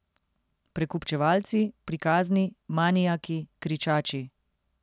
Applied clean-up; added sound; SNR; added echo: none; none; none; none.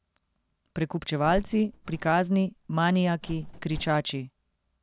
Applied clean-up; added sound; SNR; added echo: none; Bird; 13 dB; none.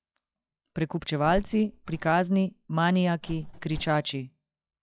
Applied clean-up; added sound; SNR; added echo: classical method log-MMSE.